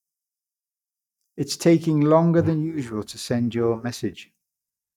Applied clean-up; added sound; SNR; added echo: neural mask model DeepFilterNet 3.